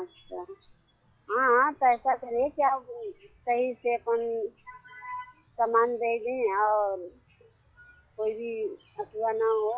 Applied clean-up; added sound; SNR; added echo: classical method log-MMSE.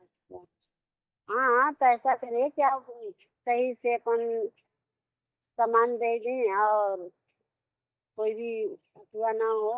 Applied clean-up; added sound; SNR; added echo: neural mask model DeepFilterNet 3.